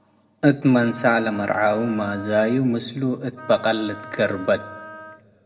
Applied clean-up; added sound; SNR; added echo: none; Wind instrument, woodwind instrument; 17 dB; reverberation time 0.9 s.